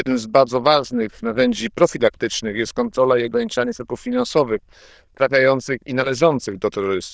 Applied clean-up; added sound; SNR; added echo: neural diffusion model UNIVERSE++.